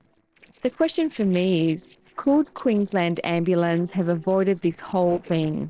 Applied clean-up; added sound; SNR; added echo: neural separator model SepFormer DNS4.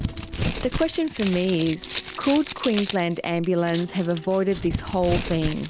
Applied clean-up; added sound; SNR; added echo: none; Crumpling, crinkling; 4 dB; none.